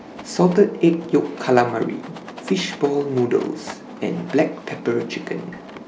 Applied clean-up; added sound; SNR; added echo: none; Guitar + Rattle; 18 dB; none.